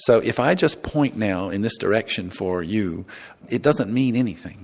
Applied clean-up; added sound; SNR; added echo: none; none; none; none.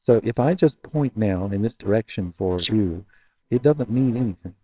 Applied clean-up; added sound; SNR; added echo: neural separator model SepFormer WHAMR!.